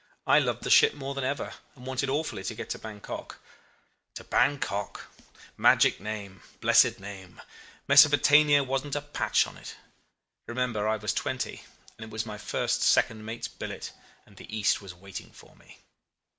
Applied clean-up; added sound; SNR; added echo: none; none; none; none.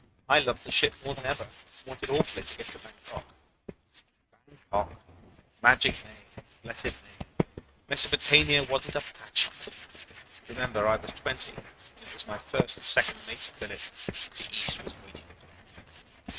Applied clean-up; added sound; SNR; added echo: neural mask model RNNoise.